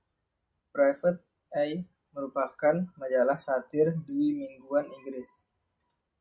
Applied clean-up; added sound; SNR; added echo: none; none; none; none.